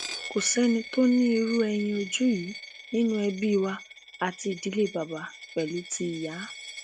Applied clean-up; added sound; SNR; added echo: none; Coin (dropping); 14 dB; none.